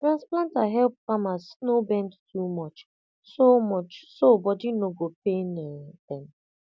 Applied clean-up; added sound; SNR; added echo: none; none; none; none.